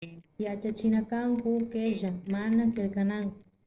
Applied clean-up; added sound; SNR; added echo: neural separator model SepFormer DNS4.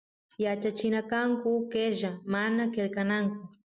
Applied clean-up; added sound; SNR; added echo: none; none; none; none.